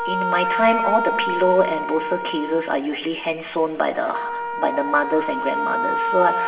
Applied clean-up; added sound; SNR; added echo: none; Wind instrument, woodwind instrument; 3 dB; reverberation time 2.8 s.